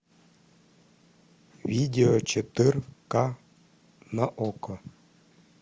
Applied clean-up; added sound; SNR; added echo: none; none; none; none.